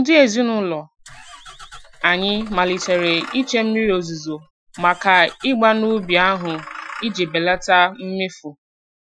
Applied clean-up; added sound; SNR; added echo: classical method Wiener filter.